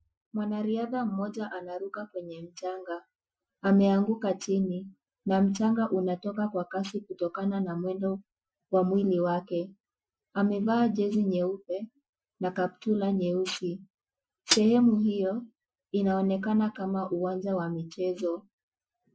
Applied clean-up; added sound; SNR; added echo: classical method Wiener filter.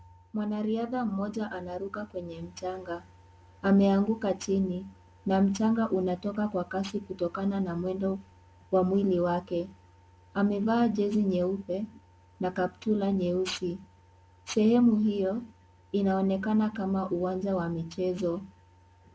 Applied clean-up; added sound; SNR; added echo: none; none; none; none.